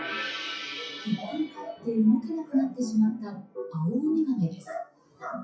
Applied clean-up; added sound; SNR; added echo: classical method WPE with log-MMSE.